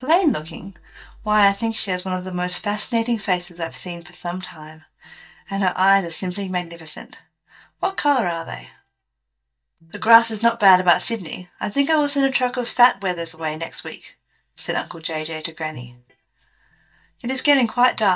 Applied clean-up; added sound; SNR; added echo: neural mask model DeepFilterNet 3.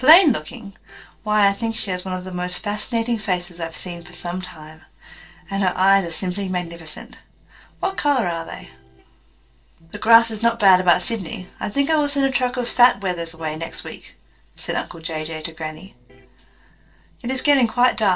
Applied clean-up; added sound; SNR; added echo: neural separator model SepFormer DNS4.